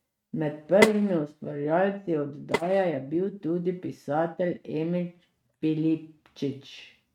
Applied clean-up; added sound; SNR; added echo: neural mask model RNNoise.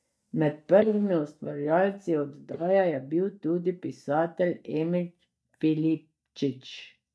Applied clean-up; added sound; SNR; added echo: neural mask model DeepFilterNet 3.